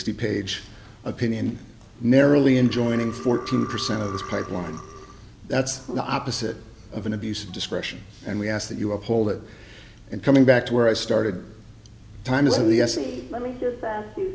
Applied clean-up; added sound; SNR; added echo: none; Burping, eructation; 13 dB; none.